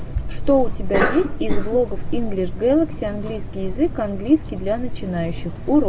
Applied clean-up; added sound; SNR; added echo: none; Cough; 2 dB; none.